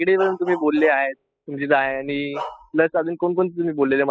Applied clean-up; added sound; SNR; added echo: classical method spectral subtraction.